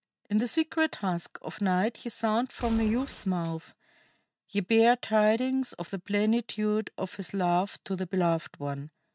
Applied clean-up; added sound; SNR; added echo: neural mask model RNNoise.